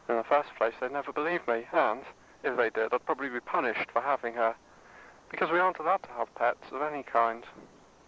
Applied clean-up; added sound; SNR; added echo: none; none; none; none.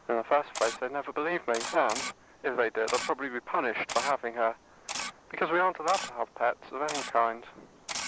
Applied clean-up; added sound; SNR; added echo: none; Camera; 10 dB; none.